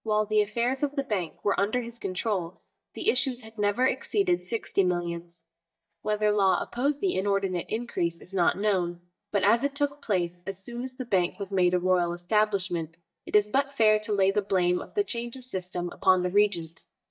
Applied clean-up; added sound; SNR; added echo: neural mask model DeepFilterNet 3.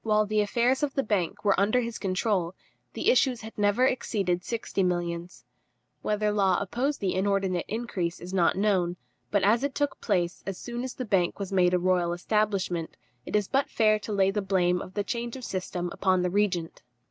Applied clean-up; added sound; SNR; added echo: none; none; none; none.